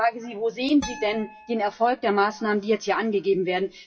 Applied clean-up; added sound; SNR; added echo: classical method WPE with log-MMSE.